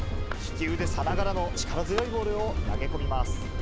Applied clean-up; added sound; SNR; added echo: none; Subway, metro, underground; -2 dB; none.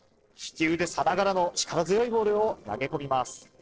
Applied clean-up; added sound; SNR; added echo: neural separator model SepFormer DNS4.